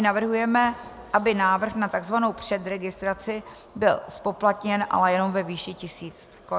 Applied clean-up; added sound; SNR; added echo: none; none; none; none.